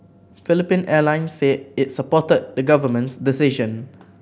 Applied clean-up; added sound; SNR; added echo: none; none; none; none.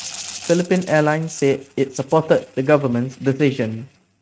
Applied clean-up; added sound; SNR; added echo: neural mask model RNNoise.